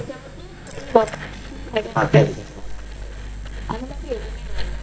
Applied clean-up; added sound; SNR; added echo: neural mask model DeepFilterNet 3.